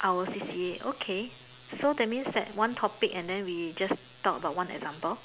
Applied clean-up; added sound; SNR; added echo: none; none; none; none.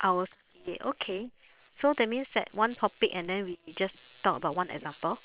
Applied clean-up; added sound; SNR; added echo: neural separator model SepFormer WHAM!.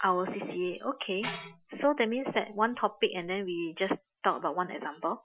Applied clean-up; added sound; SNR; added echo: classical method Wiener filter.